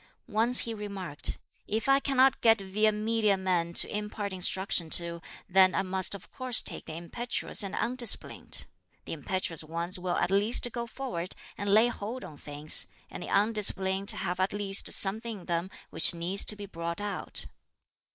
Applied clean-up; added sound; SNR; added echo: neural mask model Resemble Enhance denoiser.